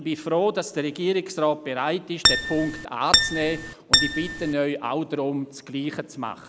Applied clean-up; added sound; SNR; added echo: none; Acoustic guitar; -4 dB; none.